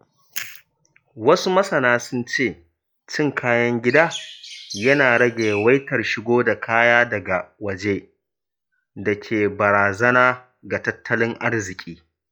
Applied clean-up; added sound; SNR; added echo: classical method log-MMSE.